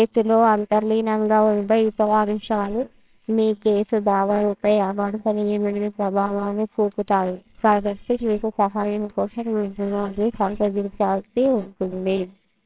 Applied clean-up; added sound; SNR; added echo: neural separator model SepFormer WHAMR!.